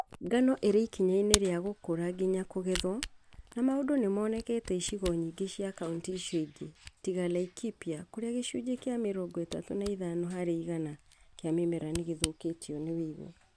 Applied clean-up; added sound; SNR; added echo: none; Camera; 11 dB; none.